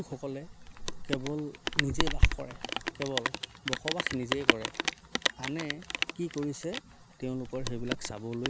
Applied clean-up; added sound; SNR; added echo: none; Rain; -5 dB; none.